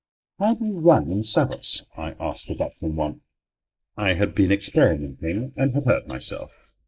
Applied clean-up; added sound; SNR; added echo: neural mask model Resemble Enhance denoiser.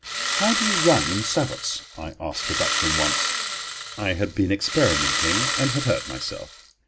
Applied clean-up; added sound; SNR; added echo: none; Engine starting; 0 dB; none.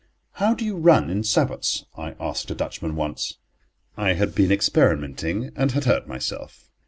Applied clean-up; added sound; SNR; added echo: none; none; none; none.